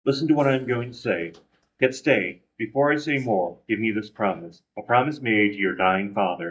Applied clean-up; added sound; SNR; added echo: neural mask model DeepFilterNet 3.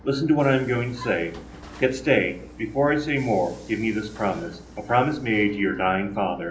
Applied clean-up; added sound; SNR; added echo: none; Vehicle; 19 dB; reverberation time 0.5 s.